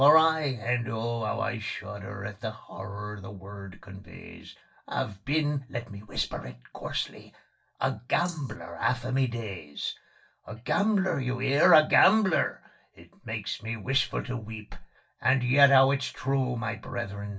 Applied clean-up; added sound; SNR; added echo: none; Rattle (instrument); 16 dB; reverberation time 0.2 s.